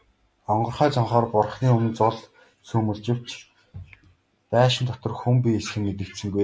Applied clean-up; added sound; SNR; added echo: none; none; none; none.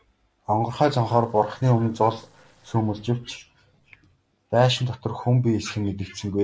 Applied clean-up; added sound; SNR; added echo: neural separator model SepFormer DNS4.